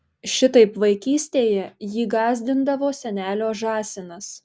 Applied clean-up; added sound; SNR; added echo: none; none; none; none.